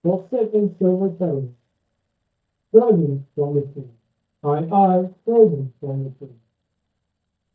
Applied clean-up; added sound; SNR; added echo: neural mask model DeepFilterNet 3.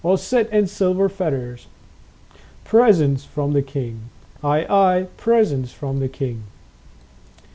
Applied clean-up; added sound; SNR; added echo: none; none; none; none.